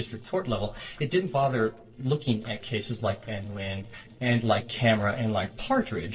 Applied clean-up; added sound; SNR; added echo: neural separator model SepFormer DNS4.